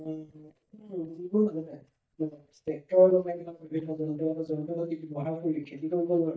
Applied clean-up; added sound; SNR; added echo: neural mask model DeepFilterNet 3.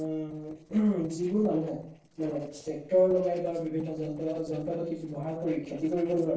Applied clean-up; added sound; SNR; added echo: neural separator model SepFormer DNS4.